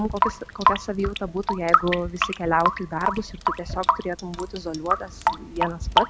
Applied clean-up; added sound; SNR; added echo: none; Drip / Sink (filling or washing) / Water tap, faucet; -3 dB; none.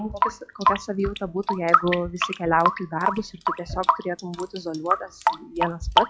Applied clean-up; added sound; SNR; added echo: classical method log-MMSE.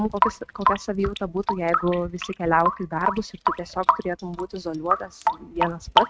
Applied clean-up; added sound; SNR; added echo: neural mask model RNNoise.